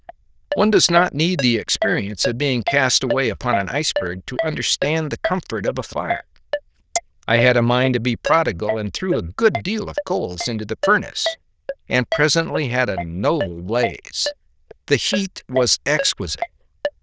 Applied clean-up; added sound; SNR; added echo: neural diffusion model UNIVERSE++.